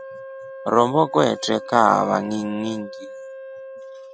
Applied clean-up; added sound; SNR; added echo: none; Wind instrument, woodwind instrument; 14 dB; none.